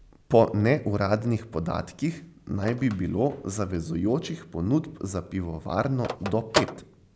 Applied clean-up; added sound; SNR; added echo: none; Telephone; 12 dB; none.